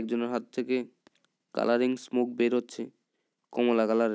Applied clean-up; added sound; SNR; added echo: none; none; none; none.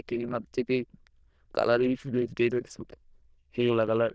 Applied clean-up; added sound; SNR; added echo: neural diffusion model UNIVERSE++.